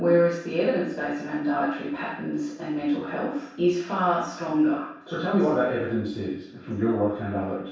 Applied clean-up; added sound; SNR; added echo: none; none; none; reverberation time 0.7 s.